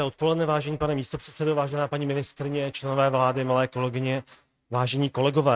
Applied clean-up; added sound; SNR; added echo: neural mask model RNNoise.